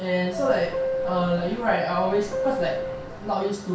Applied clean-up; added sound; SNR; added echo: none; Subway, metro, underground / Doorbell; 4 dB; reverberation time 0.9 s.